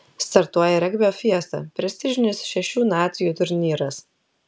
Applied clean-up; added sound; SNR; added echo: none; none; none; none.